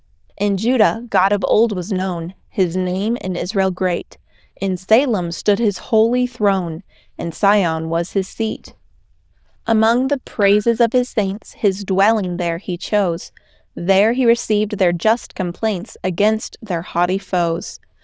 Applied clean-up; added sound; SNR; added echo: neural diffusion model UNIVERSE++.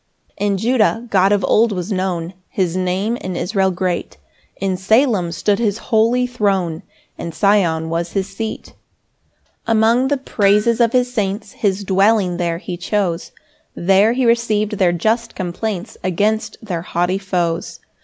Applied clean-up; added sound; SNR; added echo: none; Hammer; 20 dB; none.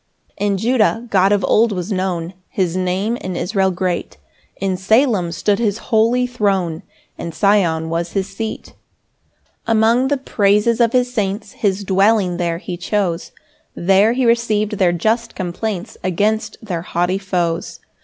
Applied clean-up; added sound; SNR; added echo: none; none; none; none.